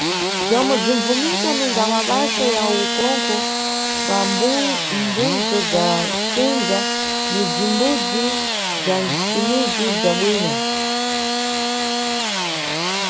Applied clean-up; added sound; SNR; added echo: none; Engine starting / Sawing; -2 dB; none.